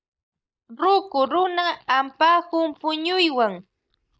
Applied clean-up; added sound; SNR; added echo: neural mask model DeepFilterNet 3.